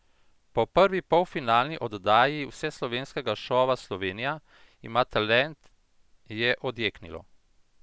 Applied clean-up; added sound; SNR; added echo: none; none; none; none.